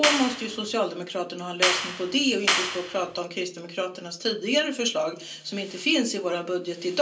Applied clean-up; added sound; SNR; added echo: none; Clapping; 0 dB; reverberation time 0.3 s.